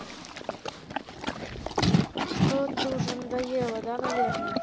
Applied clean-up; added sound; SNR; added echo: none; Livestock, farm animals, working animals; -5 dB; none.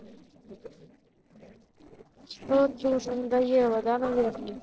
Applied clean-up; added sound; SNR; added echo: neural separator model SepFormer DNS4.